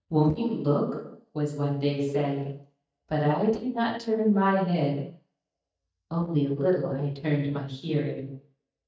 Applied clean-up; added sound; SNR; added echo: neural mask model DeepFilterNet 3.